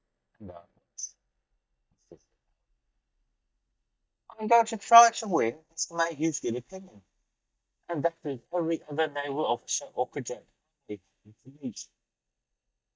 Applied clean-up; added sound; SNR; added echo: neural mask model DeepFilterNet 3.